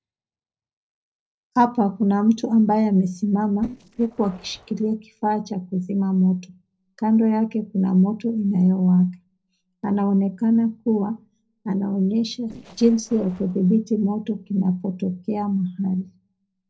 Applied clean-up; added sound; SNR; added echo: neural separator model SepFormer DNS4.